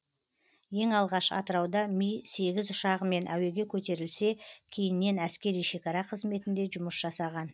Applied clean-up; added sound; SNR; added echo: none; none; none; none.